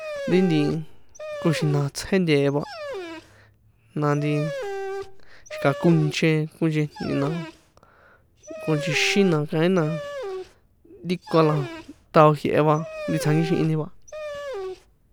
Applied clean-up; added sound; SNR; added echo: none; Dog; 11 dB; none.